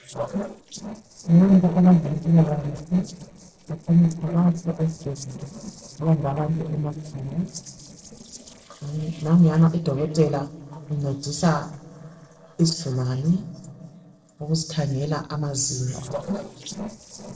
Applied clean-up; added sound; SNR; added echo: neural separator model SepFormer DNS4.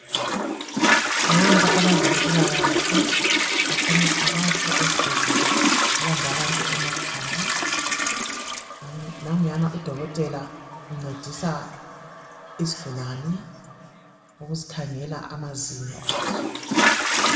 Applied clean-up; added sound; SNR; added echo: none; Toilet flush; -5 dB; reverberation time 1.9 s.